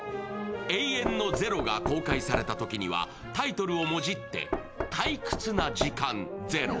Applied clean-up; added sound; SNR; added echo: none; Knock; 6 dB; none.